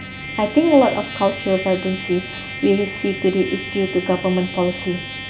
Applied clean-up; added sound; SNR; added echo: none; Trumpet; 12 dB; none.